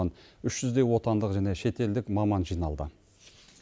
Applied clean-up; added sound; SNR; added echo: none; none; none; none.